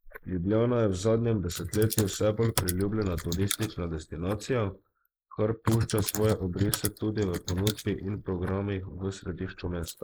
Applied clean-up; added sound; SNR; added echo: neural mask model Resemble Enhance denoiser.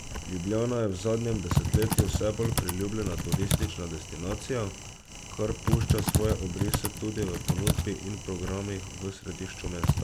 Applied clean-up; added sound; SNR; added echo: none; Typing; -1 dB; none.